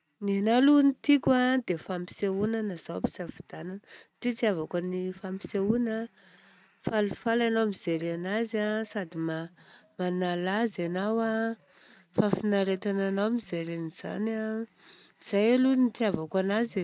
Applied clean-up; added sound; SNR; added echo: none; none; none; none.